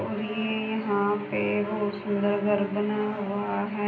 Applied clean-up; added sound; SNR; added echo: none; Wind instrument, woodwind instrument; 16 dB; reverberation time 0.5 s.